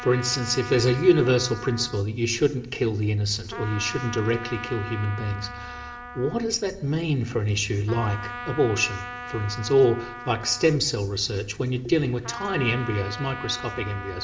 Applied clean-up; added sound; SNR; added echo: none; Trumpet; 13 dB; reverberation time 1.2 s.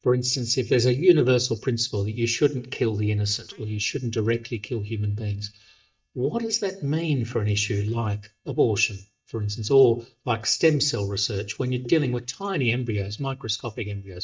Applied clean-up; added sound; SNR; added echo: neural mask model DeepFilterNet 3.